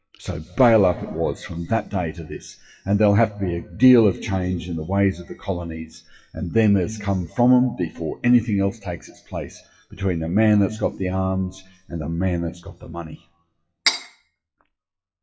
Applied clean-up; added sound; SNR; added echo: classical method WPE with log-MMSE.